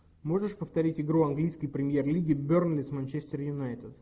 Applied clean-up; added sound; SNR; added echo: none; none; none; none.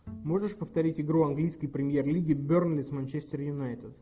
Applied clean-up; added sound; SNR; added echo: none; Bowed string instrument; 20 dB; none.